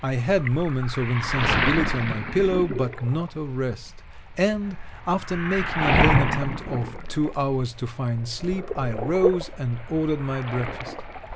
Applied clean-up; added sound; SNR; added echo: none; Waves, surf; 2 dB; none.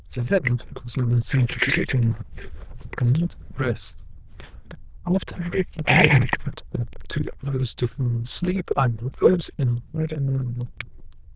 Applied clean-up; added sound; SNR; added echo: neural diffusion model UNIVERSE++.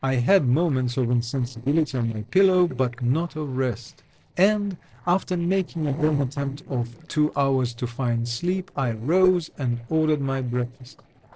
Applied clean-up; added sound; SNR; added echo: neural separator model SepFormer DNS4.